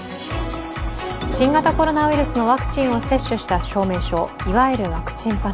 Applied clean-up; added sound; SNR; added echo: none; none; none; none.